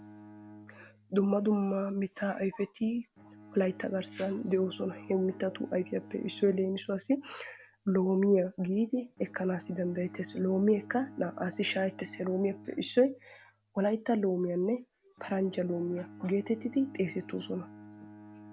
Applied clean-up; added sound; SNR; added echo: none; Bowed string instrument; 20 dB; none.